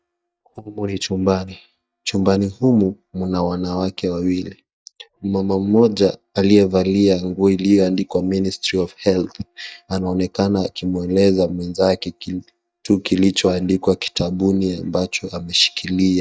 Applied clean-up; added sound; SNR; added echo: neural mask model DeepFilterNet 3.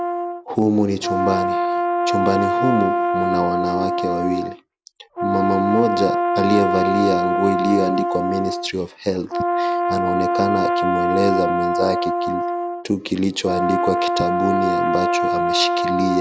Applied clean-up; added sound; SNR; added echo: none; Brass instrument; -2 dB; none.